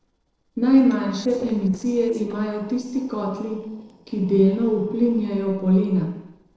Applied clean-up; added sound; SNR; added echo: neural separator model SepFormer DNS4.